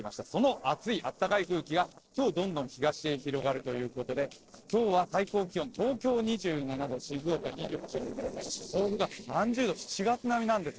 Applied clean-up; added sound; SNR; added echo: neural separator model SepFormer DNS4.